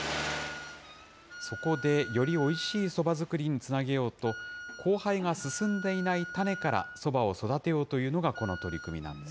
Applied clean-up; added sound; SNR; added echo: none; Wind instrument, woodwind instrument; 13 dB; none.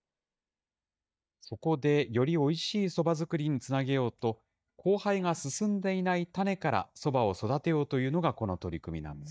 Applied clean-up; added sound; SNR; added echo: neural mask model DeepFilterNet 3.